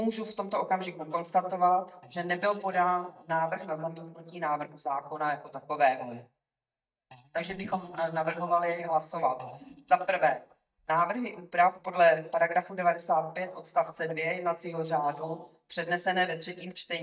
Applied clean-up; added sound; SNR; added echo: neural mask model DeepFilterNet 3.